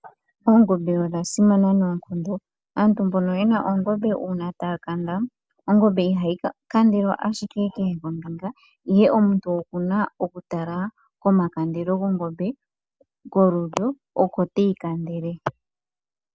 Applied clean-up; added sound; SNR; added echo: none; none; none; none.